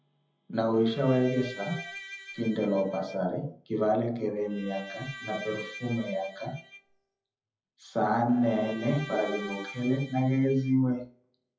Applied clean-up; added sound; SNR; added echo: classical method WPE with log-MMSE.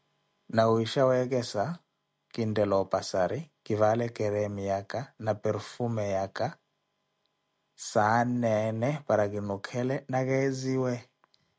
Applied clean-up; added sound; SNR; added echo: none; none; none; none.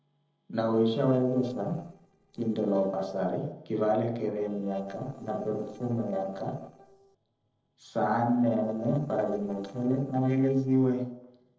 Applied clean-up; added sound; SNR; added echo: neural separator model SepFormer DNS4.